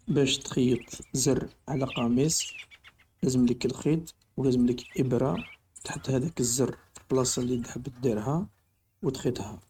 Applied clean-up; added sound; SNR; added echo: neural mask model RNNoise.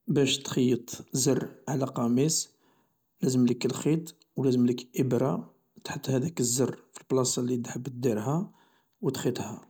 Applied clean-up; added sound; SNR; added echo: none; none; none; none.